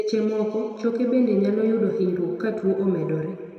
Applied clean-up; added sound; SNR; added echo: none; none; none; reverberation time 2.3 s.